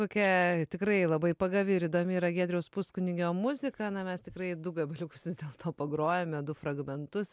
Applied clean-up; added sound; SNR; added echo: none; none; none; none.